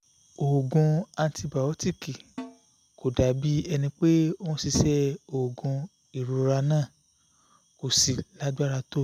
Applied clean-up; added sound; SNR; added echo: none; Snare drum; 19 dB; none.